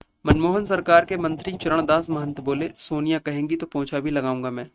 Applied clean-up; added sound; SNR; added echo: neural mask model RNNoise.